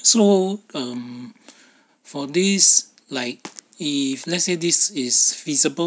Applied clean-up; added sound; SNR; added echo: none; none; none; none.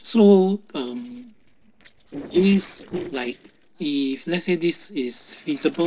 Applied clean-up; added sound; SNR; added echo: neural separator model SepFormer DNS4.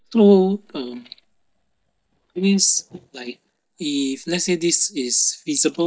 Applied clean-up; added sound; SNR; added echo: neural mask model DeepFilterNet 3.